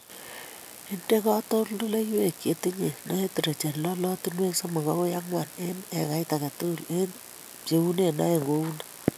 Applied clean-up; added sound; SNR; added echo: none; none; none; none.